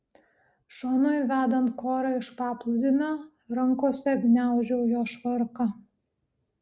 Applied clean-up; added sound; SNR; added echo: none; none; none; none.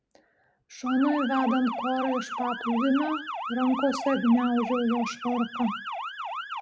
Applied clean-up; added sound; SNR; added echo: none; Motor vehicle (road) / Siren; 7 dB; none.